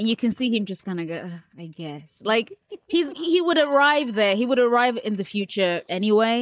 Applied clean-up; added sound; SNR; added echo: neural mask model DeepFilterNet 3.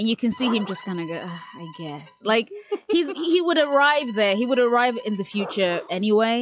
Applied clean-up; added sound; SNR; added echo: classical method log-MMSE.